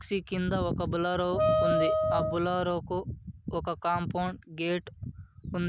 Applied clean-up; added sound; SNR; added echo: none; Wind instrument, woodwind instrument; -4 dB; none.